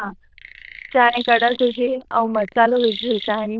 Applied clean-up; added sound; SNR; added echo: neural diffusion model UNIVERSE++.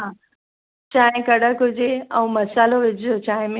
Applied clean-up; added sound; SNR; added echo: none; none; none; none.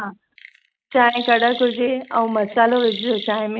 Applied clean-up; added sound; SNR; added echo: neural mask model RNNoise.